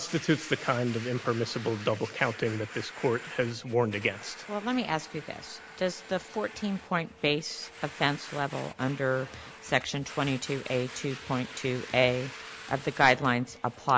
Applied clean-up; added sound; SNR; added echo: none; Domestic sounds, home sounds; 15 dB; none.